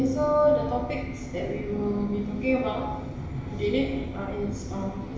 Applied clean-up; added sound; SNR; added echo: none; none; none; reverberation time 0.4 s.